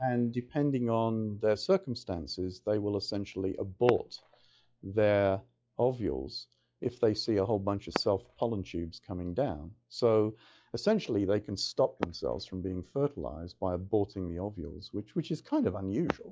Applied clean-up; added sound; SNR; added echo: classical method log-MMSE.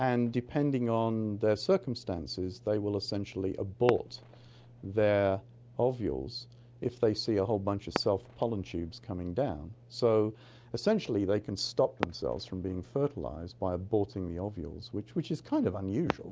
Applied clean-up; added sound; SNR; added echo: none; Fireworks; 16 dB; none.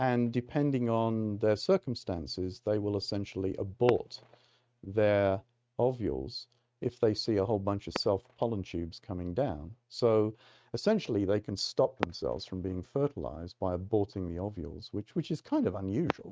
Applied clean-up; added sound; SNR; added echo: neural mask model RNNoise.